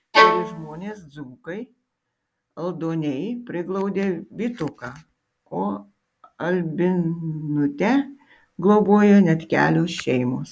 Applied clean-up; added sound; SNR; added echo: none; Bowed string instrument; -4 dB; none.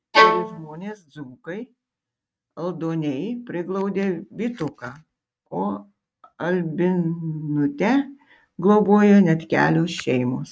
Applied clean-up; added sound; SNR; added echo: neural mask model RNNoise.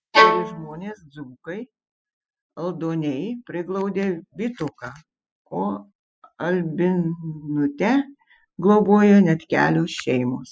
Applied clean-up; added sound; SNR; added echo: classical method spectral subtraction.